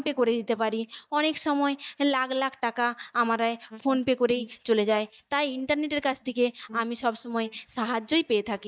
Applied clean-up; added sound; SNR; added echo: neural mask model DeepFilterNet 3.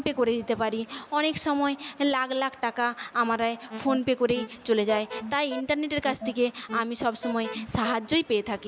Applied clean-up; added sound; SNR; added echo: none; Alarm; 11 dB; none.